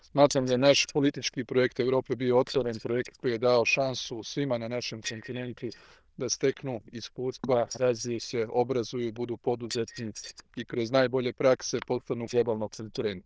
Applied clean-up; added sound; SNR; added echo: neural diffusion model UNIVERSE++.